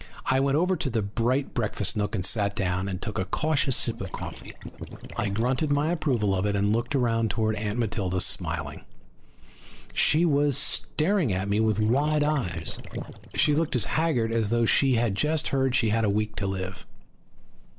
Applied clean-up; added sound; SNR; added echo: neural separator model SepFormer DNS4.